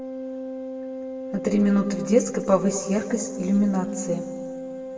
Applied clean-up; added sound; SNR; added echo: none; Organ; 9 dB; reverberation time 1.7 s.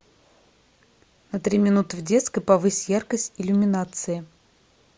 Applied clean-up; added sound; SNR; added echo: none; none; none; none.